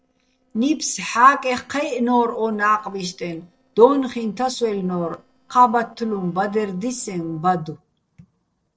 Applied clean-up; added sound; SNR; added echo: neural separator model SepFormer DNS4.